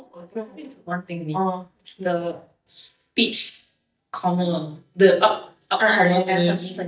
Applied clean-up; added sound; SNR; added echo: neural mask model DeepFilterNet 3.